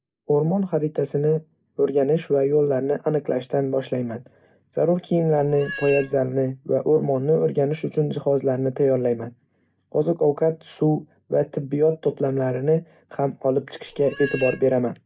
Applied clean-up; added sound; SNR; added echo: none; Meow; 13 dB; none.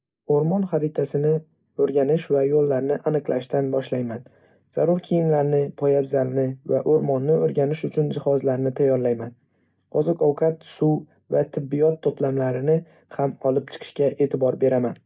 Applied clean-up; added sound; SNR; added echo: none; none; none; none.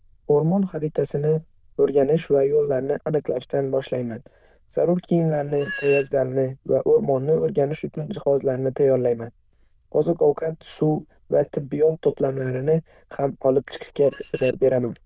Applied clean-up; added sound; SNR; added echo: neural diffusion model UNIVERSE++.